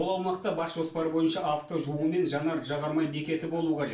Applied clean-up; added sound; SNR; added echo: none; none; none; reverberation time 0.4 s.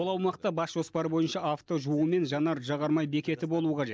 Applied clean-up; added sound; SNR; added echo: none; none; none; none.